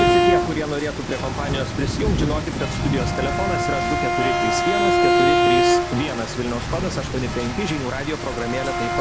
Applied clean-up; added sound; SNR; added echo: none; Bowed string instrument + Rain; -5 dB; none.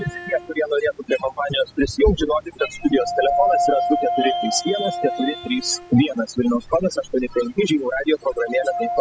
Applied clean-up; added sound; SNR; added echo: classical method spectral subtraction.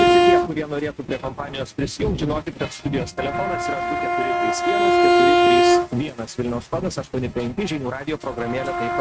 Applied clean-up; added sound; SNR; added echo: neural mask model RNNoise.